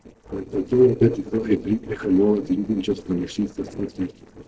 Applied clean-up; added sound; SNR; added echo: neural separator model SepFormer DNS4.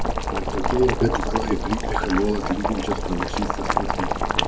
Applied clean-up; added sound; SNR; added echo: none; Boiling; -2 dB; reverberation time 0.8 s.